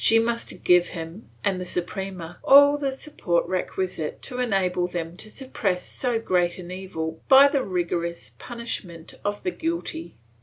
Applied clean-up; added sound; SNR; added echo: none; none; none; none.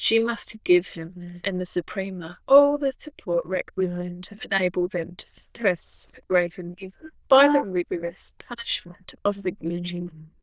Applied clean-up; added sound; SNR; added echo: neural diffusion model UNIVERSE++.